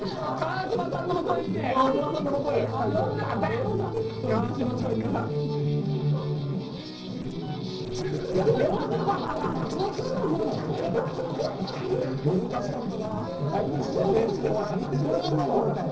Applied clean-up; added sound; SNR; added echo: neural separator model SepFormer DNS4.